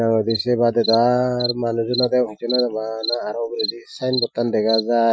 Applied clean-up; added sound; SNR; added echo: classical method Wiener filter.